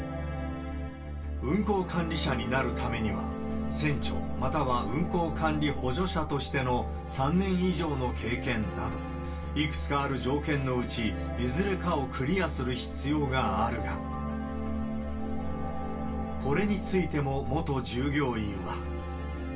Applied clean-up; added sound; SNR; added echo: none; Wind instrument, woodwind instrument; 15 dB; reverberation time 0.2 s.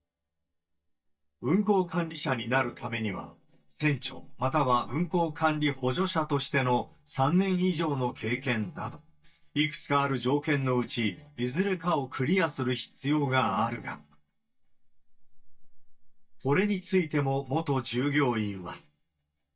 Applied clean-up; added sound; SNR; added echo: neural mask model DeepFilterNet 3.